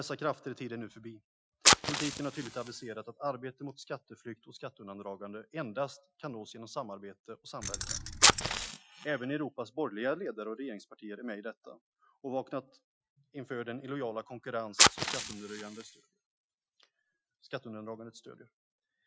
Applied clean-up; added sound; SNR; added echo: classical method Wiener filter.